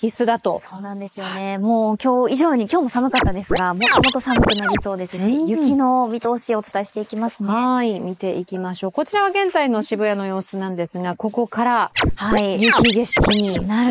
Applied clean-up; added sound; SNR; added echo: neural mask model Resemble Enhance denoiser.